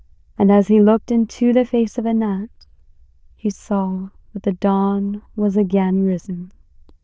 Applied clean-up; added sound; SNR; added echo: neural diffusion model UNIVERSE++.